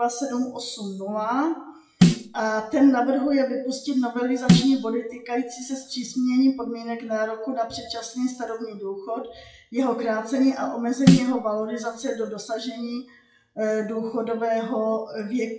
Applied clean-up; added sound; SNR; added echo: classical method WPE with log-MMSE.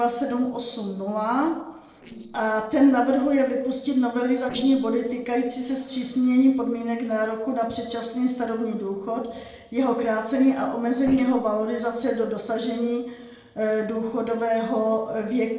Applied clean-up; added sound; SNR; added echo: neural separator model SepFormer DNS4.